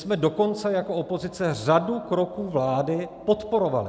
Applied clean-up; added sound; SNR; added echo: none; none; none; none.